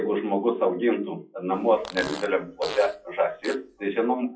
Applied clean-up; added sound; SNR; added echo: classical method WPE with log-MMSE.